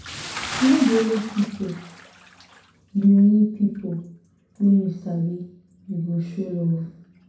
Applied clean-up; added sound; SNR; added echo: none; Bathtub (filling or washing) / Splash, splatter; 16 dB; reverberation time 0.6 s.